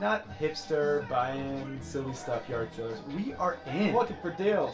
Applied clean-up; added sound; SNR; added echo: none; none; none; reverberation time 0.3 s.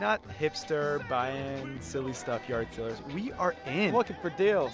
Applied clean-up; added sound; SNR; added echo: none; none; none; none.